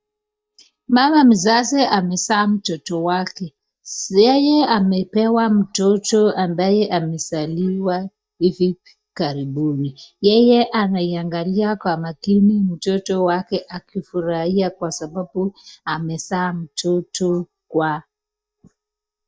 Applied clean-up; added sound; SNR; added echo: neural mask model DeepFilterNet 3.